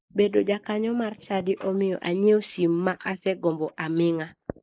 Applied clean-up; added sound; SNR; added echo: neural mask model Resemble Enhance denoiser.